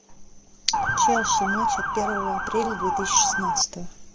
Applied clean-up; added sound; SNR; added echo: none; Motor vehicle (road) / Siren; -4 dB; none.